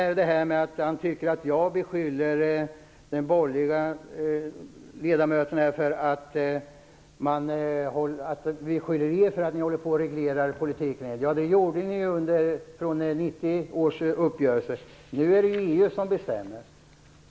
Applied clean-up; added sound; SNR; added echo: none; none; none; none.